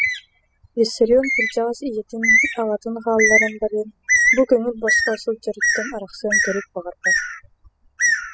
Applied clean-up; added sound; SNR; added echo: classical method spectral subtraction.